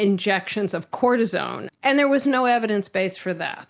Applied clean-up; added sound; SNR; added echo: none; none; none; none.